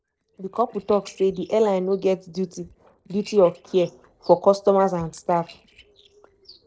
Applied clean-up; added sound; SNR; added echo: neural separator model SepFormer DNS4.